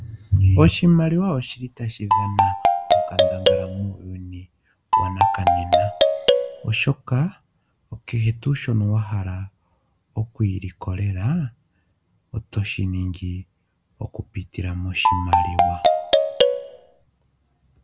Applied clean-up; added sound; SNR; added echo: none; Marimba, xylophone; -5 dB; none.